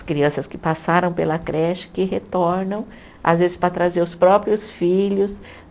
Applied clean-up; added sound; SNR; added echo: none; none; none; none.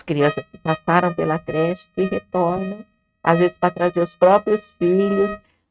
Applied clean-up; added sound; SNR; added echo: neural mask model RNNoise.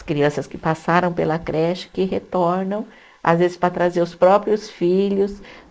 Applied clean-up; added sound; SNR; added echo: neural mask model Resemble Enhance denoiser.